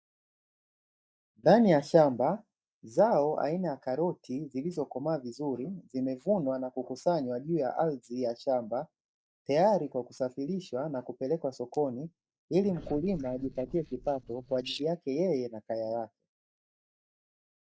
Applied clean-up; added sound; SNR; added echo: neural mask model DeepFilterNet 3.